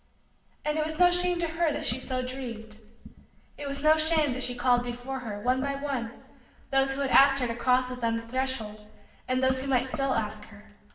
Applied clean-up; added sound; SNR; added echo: none; none; none; reverberation time 0.9 s.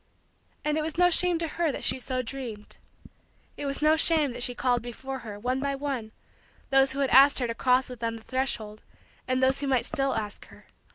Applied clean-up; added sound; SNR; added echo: none; none; none; none.